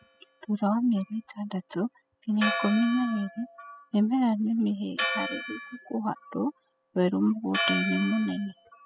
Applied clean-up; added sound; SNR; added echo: classical method spectral subtraction.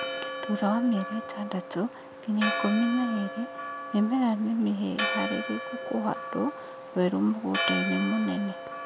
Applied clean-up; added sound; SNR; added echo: none; Church bell; 6 dB; none.